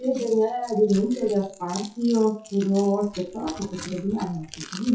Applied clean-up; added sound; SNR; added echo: classical method WPE with log-MMSE.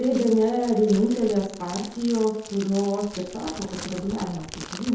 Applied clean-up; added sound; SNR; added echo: none; Crackle; 16 dB; reverberation time 0.8 s.